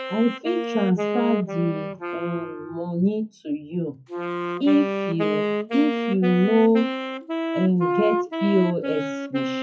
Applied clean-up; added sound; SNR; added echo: classical method WPE with log-MMSE.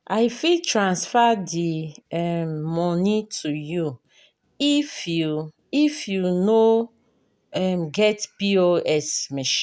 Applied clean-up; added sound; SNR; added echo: none; none; none; none.